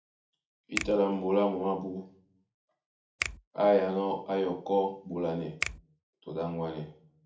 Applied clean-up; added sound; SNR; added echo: none; Finger snapping; 11 dB; reverberation time 0.4 s.